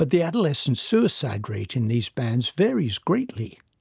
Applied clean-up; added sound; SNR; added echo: none; none; none; none.